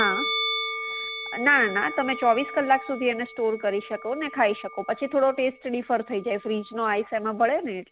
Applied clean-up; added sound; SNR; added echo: none; Musical instrument; 9 dB; none.